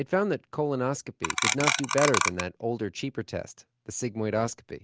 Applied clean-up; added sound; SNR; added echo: none; Clock; -3 dB; none.